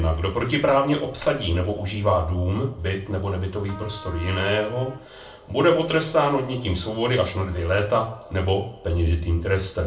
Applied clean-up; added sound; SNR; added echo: none; Trumpet; 18 dB; reverberation time 0.3 s.